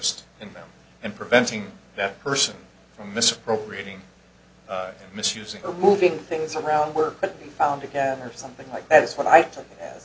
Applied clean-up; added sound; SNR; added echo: none; none; none; none.